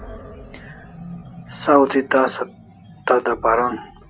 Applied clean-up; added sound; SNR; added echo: none; Animal; 18 dB; none.